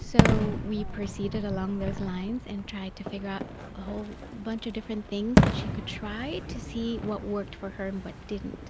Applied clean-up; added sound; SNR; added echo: none; Fireworks; -4 dB; none.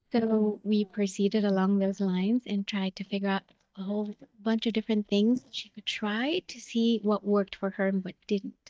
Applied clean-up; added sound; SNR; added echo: neural mask model DeepFilterNet 3.